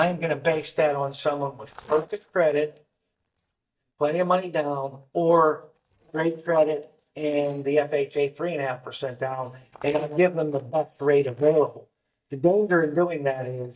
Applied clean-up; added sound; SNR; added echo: neural mask model DeepFilterNet 3.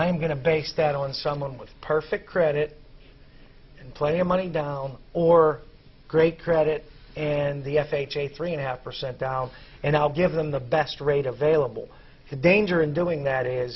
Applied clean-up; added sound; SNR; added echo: none; none; none; none.